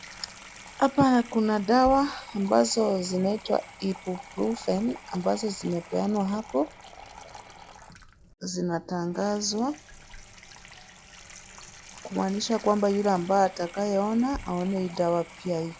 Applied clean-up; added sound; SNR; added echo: none; Sink (filling or washing) / Water tap, faucet; 18 dB; none.